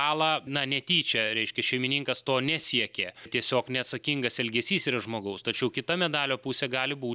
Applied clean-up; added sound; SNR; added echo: none; none; none; none.